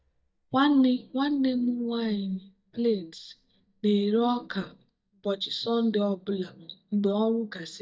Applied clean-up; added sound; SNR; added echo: neural mask model DeepFilterNet 3.